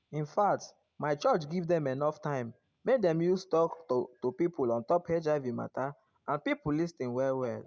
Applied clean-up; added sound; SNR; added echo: none; none; none; none.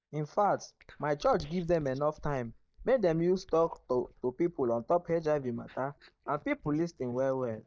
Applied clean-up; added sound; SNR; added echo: neural mask model DeepFilterNet 3.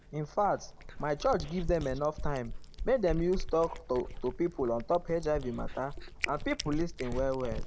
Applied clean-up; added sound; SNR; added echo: none; Cat; 6 dB; none.